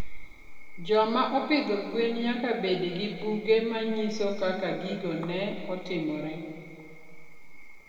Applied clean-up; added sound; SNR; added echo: none; none; none; reverberation time 2.2 s.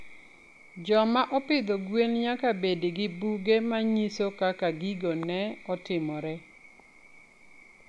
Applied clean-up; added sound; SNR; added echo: none; none; none; none.